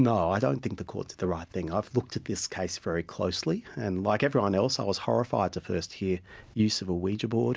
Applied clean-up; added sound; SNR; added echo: none; none; none; none.